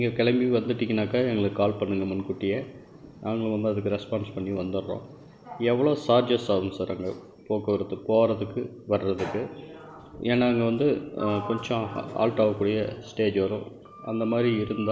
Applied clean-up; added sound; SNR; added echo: none; Sliding door; 20 dB; none.